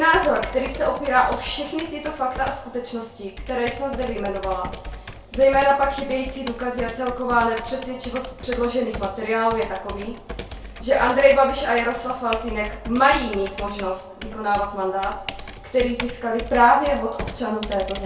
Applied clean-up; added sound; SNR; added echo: none; Computer keyboard; 13 dB; reverberation time 0.3 s.